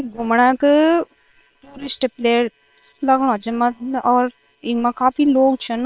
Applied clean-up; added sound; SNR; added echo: neural separator model SepFormer WHAM!.